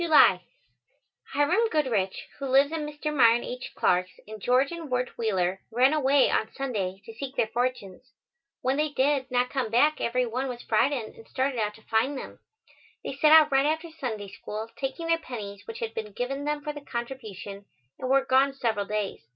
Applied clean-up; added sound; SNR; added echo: none; none; none; none.